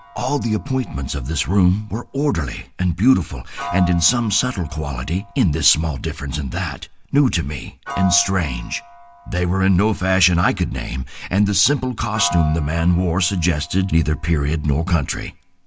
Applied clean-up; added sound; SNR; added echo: none; Piano; 18 dB; none.